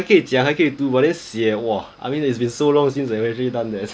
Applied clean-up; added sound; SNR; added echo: none; none; none; none.